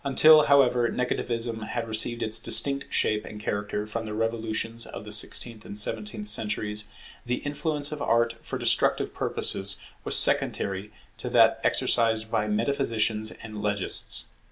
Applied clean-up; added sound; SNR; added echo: none; none; none; none.